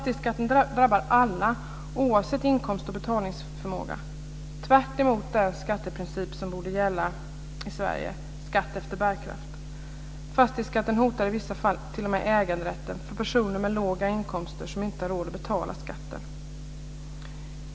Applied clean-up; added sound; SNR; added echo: none; none; none; none.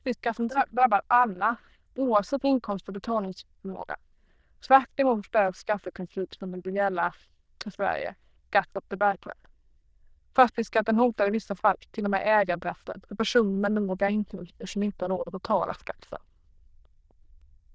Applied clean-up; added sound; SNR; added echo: neural diffusion model UNIVERSE++.